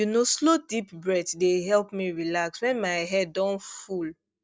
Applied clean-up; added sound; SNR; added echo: none; none; none; none.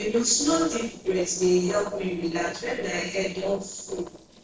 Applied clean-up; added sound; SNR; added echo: neural separator model SepFormer DNS4.